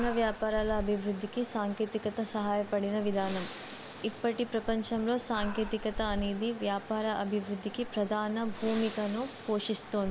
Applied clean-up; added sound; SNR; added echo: none; Breathing; 11 dB; none.